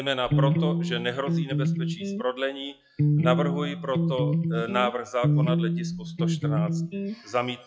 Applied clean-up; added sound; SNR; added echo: classical method log-MMSE.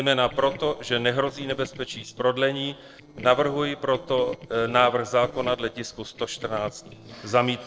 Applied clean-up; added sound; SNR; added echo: neural separator model SepFormer DNS4.